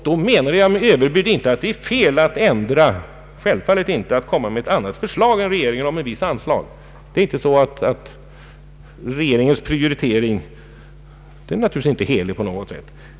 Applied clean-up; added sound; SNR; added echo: none; none; none; none.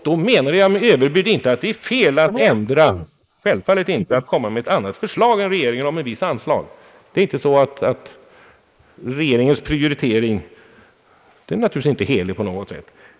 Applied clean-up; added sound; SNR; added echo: neural mask model Resemble Enhance denoiser.